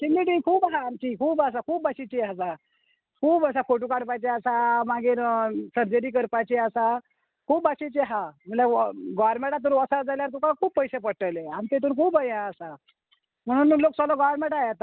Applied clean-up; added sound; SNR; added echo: none; none; none; none.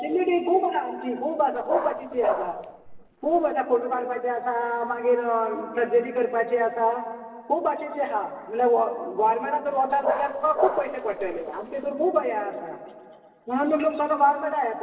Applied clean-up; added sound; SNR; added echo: neural separator model SepFormer DNS4.